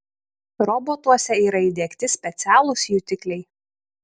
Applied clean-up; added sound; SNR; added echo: none; none; none; none.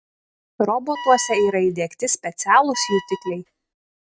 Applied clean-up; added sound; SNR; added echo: neural mask model RNNoise.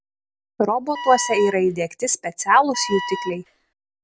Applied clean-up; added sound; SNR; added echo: none; Wind instrument, woodwind instrument; 11 dB; none.